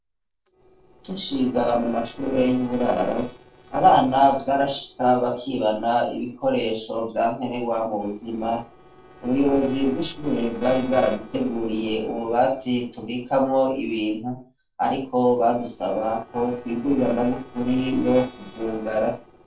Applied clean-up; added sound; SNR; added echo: neural separator model SepFormer DNS4.